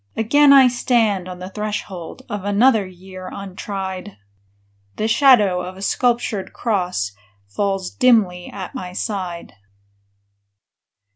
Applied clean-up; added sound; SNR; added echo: none; none; none; none.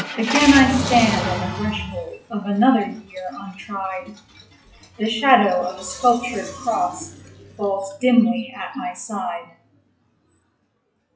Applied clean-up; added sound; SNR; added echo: classical method WPE with log-MMSE.